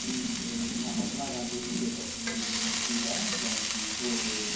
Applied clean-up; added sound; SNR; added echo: none; Frying (food); -2 dB; reverberation time 0.9 s.